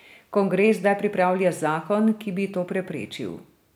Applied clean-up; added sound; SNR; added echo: none; none; none; none.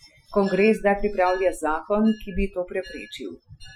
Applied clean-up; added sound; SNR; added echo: classical method Wiener filter.